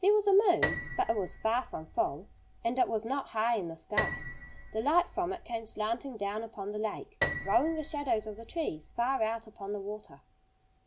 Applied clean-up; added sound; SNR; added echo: none; Piano; 9 dB; none.